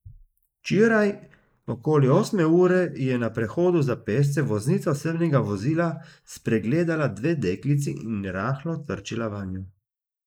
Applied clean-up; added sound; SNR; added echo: neural mask model Resemble Enhance denoiser.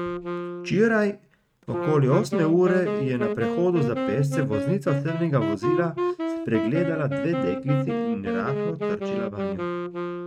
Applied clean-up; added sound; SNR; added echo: neural mask model RNNoise.